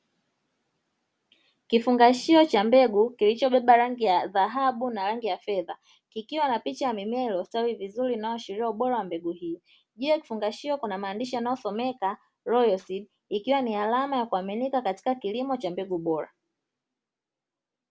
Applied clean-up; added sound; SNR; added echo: none; none; none; none.